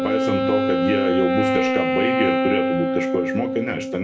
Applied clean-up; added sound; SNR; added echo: none; Wind instrument, woodwind instrument; -3 dB; reverberation time 0.3 s.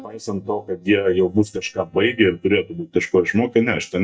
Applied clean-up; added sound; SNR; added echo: neural mask model DeepFilterNet 3.